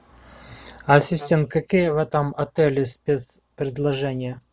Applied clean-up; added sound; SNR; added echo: none; Wind instrument, woodwind instrument; 18 dB; none.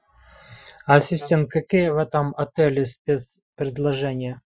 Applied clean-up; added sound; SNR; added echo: classical method Wiener filter.